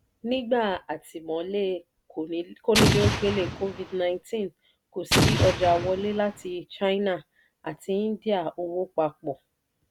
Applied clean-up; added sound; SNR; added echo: none; Explosion; -2 dB; none.